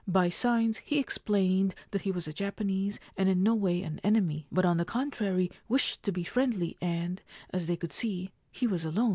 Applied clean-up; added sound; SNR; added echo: none; none; none; none.